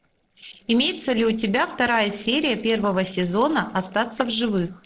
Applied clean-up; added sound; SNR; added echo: neural separator model SepFormer DNS4.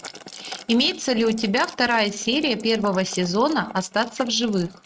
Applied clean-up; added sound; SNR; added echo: neural mask model RNNoise.